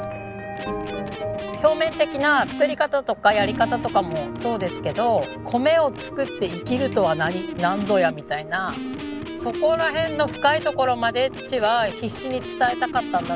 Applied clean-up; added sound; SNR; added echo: none; Electric guitar; 12 dB; none.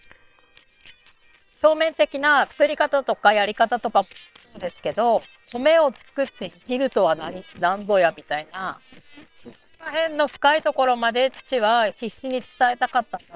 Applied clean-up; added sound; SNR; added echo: neural separator model SepFormer WHAM!.